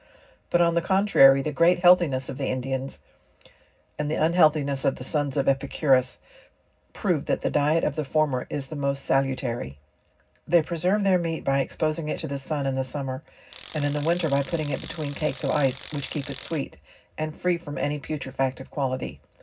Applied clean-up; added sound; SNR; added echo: none; Tools; 14 dB; reverberation time 0.4 s.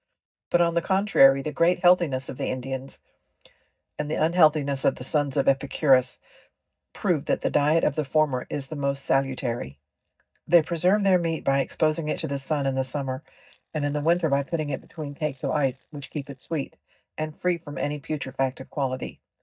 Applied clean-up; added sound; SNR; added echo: neural mask model DeepFilterNet 3.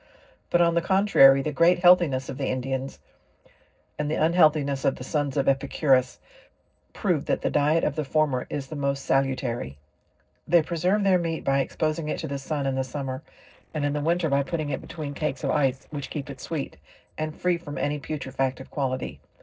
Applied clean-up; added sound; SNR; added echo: neural separator model SepFormer DNS4.